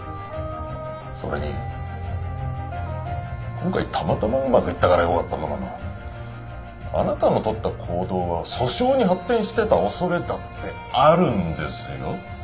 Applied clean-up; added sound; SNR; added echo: none; none; none; reverberation time 0.7 s.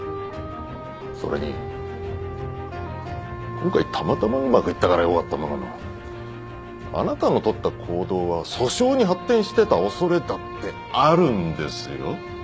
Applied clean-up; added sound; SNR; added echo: none; none; none; none.